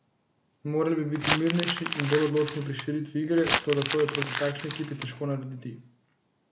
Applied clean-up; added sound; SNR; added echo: none; Crumpling, crinkling; 2 dB; none.